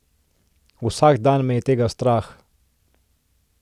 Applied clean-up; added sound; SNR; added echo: none; none; none; none.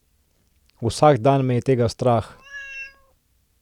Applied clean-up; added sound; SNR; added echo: none; Meow; 17 dB; none.